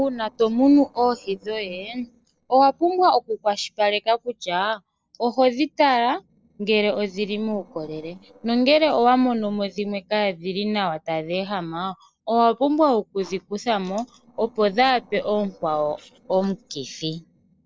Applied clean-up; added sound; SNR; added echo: neural separator model SepFormer DNS4.